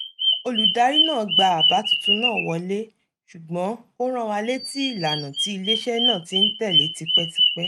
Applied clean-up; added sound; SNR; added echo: neural mask model RNNoise.